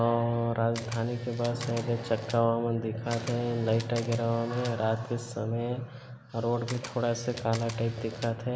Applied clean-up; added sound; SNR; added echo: none; Camera; 16 dB; none.